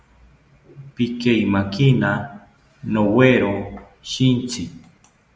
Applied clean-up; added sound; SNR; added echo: none; none; none; none.